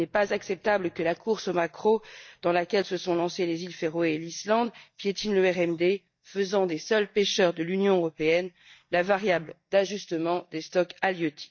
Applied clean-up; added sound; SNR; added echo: neural mask model DeepFilterNet 3.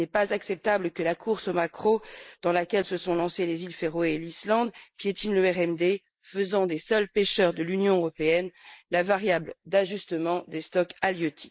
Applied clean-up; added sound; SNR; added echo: neural mask model Resemble Enhance denoiser.